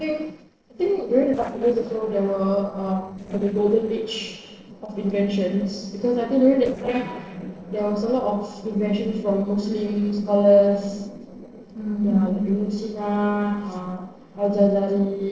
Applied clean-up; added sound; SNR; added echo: neural separator model SepFormer DNS4.